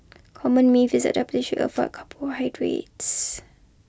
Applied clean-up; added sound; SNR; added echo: none; none; none; none.